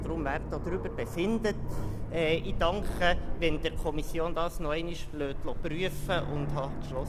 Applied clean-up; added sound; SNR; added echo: none; Aircraft; 0 dB; none.